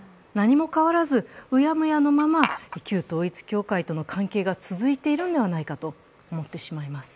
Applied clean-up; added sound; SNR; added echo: none; Glass; 9 dB; none.